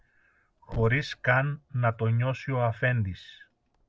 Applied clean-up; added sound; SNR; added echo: none; Thump, thud; 19 dB; none.